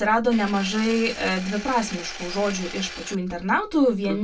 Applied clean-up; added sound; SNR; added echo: none; Engine; 13 dB; reverberation time 0.1 s.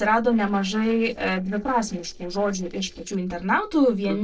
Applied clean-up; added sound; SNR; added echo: neural separator model SepFormer DNS4.